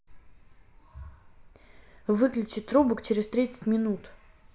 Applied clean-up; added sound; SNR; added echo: none; none; none; none.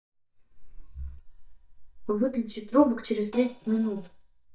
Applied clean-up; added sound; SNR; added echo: neural mask model DeepFilterNet 3.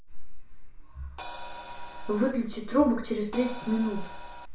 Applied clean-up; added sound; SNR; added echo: none; Crash cymbal; 13 dB; reverberation time 0.4 s.